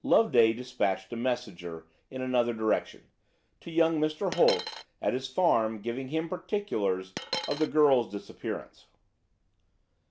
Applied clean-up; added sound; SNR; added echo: none; Coin (dropping); 6 dB; none.